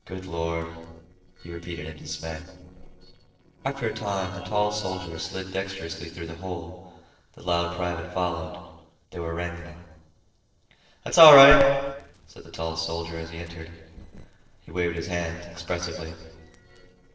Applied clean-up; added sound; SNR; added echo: neural separator model SepFormer DNS4.